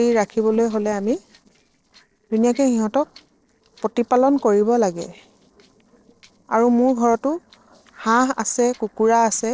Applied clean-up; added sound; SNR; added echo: neural separator model SepFormer DNS4.